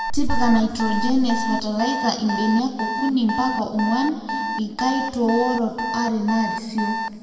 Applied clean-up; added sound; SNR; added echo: none; Alarm; 6 dB; reverberation time 2.1 s.